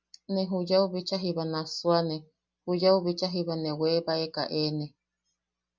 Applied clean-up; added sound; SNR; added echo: none; none; none; none.